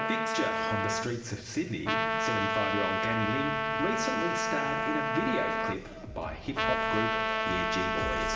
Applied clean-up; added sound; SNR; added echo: none; Trumpet; -3 dB; reverberation time 2.3 s.